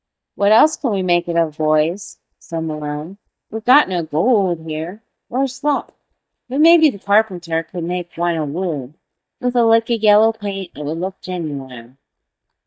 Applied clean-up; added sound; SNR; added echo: neural mask model DeepFilterNet 3.